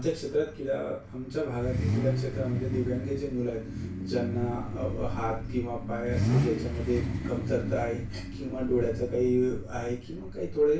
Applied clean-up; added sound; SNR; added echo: none; Idling / Accelerating, revving, vroom / Car; 2 dB; reverberation time 0.3 s.